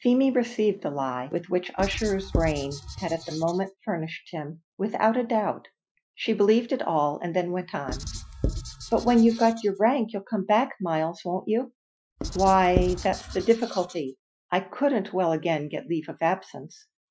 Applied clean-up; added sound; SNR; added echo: classical method Wiener filter.